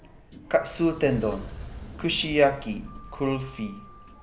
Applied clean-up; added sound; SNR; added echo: none; Sliding door; 14 dB; none.